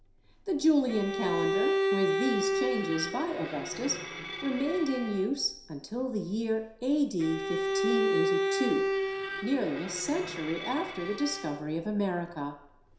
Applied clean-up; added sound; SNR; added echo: none; Bowed string instrument; 2 dB; reverberation time 0.7 s.